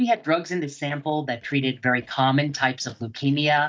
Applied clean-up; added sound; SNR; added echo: neural mask model DeepFilterNet 3.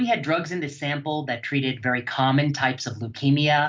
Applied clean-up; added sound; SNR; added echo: none; none; none; none.